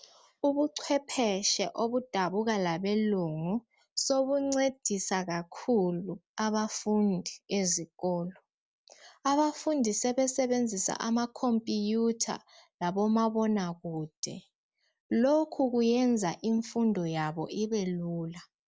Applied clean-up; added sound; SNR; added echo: none; none; none; none.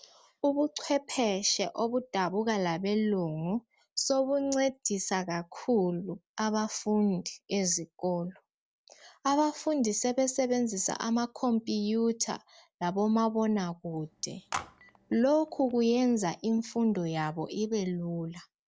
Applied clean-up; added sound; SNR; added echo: none; Telephone; 14 dB; none.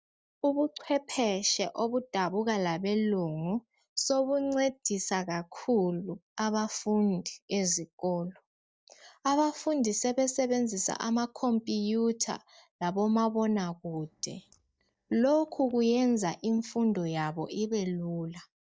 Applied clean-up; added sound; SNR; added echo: neural mask model DeepFilterNet 3.